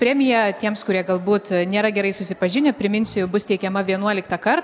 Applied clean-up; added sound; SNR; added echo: none; none; none; none.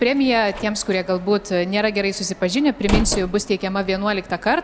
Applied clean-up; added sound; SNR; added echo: none; Slam; 10 dB; none.